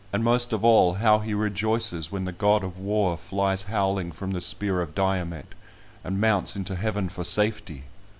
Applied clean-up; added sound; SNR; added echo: none; none; none; none.